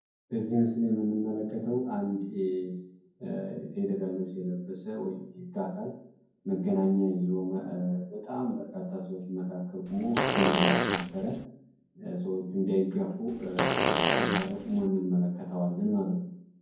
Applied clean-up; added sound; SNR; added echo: none; Fart; -3 dB; reverberation time 0.9 s.